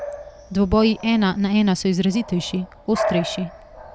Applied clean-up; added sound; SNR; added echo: none; Bark / Bird vocalization, bird call, bird song; 11 dB; none.